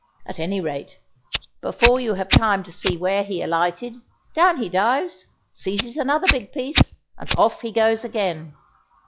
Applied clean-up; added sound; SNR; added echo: classical method log-MMSE.